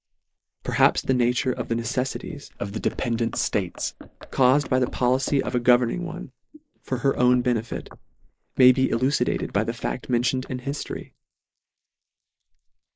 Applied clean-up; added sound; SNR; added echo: neural mask model Resemble Enhance denoiser.